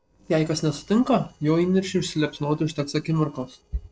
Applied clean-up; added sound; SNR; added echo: neural separator model SepFormer DNS4.